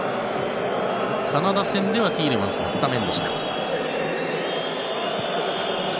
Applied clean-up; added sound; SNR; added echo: none; none; none; none.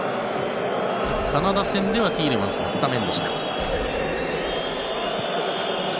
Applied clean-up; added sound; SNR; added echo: none; Explosion; 15 dB; none.